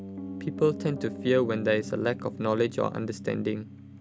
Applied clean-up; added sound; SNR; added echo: none; Piano; 10 dB; none.